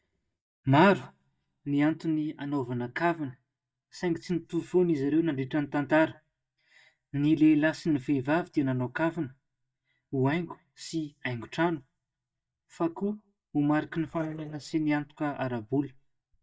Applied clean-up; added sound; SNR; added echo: neural mask model DeepFilterNet 3.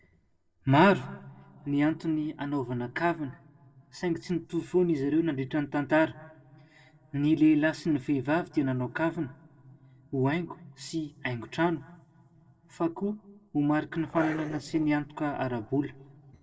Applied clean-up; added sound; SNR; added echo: neural separator model SepFormer DNS4.